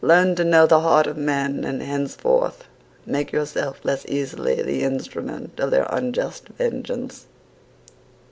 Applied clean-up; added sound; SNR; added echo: none; none; none; none.